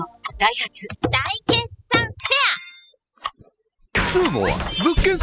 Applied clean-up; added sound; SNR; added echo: classical method spectral subtraction.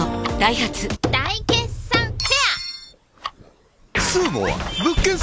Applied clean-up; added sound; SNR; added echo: none; Tick-tock; 11 dB; none.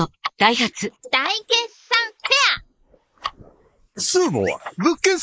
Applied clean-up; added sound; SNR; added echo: neural mask model Resemble Enhance denoiser.